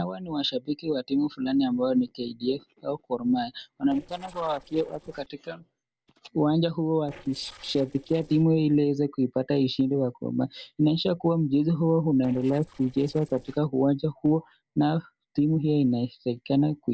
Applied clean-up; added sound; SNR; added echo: neural separator model SepFormer DNS4.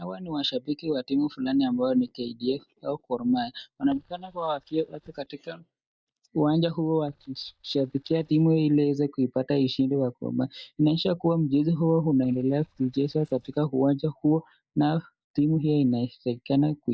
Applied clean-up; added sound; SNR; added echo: neural mask model DeepFilterNet 3.